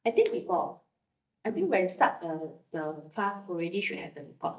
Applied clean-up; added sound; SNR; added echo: neural mask model DeepFilterNet 3.